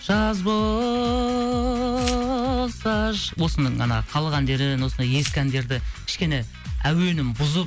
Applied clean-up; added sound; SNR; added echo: none; Glass; 15 dB; none.